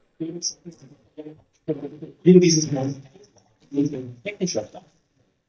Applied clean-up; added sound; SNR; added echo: neural mask model DeepFilterNet 3.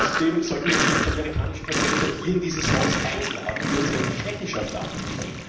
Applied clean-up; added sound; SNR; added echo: none; Sink (filling or washing); -1 dB; reverberation time 0.9 s.